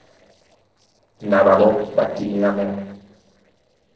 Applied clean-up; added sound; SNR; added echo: neural separator model SepFormer DNS4.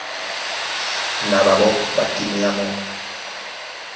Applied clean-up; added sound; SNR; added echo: none; Tools; 3 dB; reverberation time 0.9 s.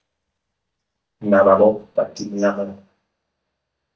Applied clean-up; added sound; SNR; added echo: neural mask model DeepFilterNet 3.